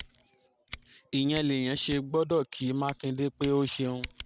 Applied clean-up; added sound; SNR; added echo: none; Scissors; 9 dB; none.